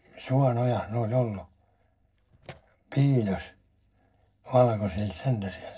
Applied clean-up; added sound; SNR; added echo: neural separator model SepFormer DNS4.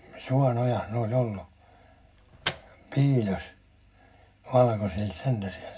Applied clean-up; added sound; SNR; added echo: none; Microwave oven; 12 dB; reverberation time 0.3 s.